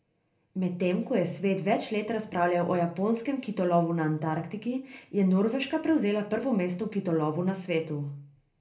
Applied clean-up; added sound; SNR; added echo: none; none; none; reverberation time 0.3 s.